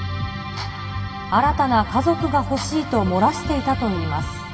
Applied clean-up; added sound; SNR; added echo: none; none; none; reverberation time 2.4 s.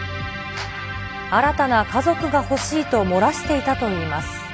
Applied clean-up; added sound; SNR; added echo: none; none; none; none.